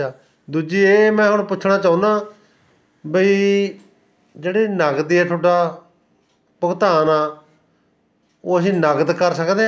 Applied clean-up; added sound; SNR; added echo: none; none; none; none.